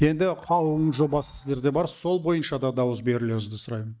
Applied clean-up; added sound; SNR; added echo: neural mask model DeepFilterNet 3.